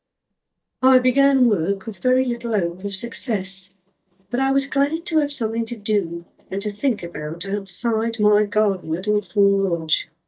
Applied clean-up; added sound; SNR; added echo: neural mask model DeepFilterNet 3.